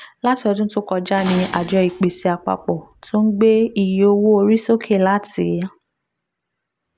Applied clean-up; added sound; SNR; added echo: none; Dishes, pots, and pans; 16 dB; none.